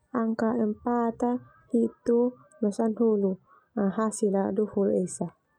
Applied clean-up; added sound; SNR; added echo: none; none; none; none.